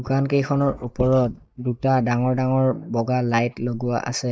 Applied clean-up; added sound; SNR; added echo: neural mask model DeepFilterNet 3.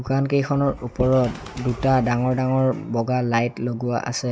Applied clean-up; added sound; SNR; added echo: none; none; none; none.